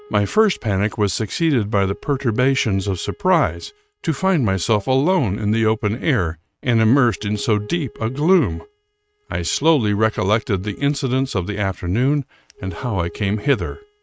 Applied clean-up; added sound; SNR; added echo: neural mask model RNNoise.